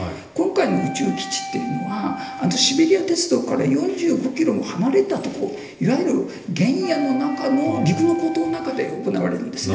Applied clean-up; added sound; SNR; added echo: none; Wind instrument, woodwind instrument; 13 dB; reverberation time 1.4 s.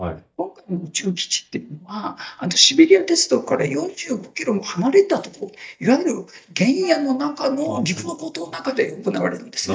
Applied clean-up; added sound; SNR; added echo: neural mask model DeepFilterNet 3.